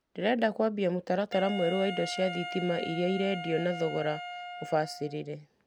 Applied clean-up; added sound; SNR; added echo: none; Wind instrument, woodwind instrument; 10 dB; none.